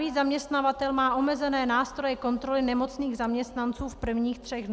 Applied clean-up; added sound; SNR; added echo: none; none; none; none.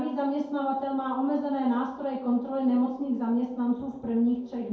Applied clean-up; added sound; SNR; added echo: none; none; none; reverberation time 2.3 s.